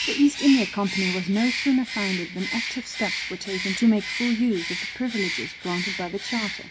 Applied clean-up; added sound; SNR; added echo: none; Bird; 6 dB; none.